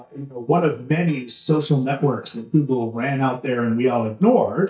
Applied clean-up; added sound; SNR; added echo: neural mask model DeepFilterNet 3.